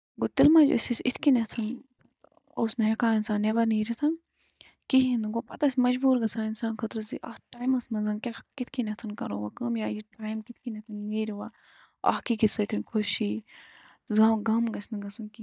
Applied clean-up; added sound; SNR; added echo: neural mask model DeepFilterNet 3.